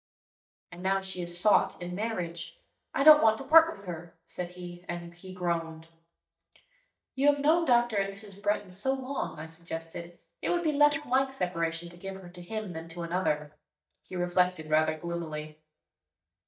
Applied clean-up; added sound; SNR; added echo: neural mask model DeepFilterNet 3.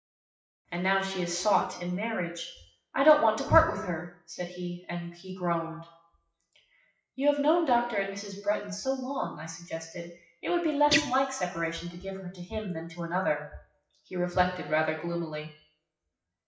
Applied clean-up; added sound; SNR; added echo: classical method WPE with log-MMSE.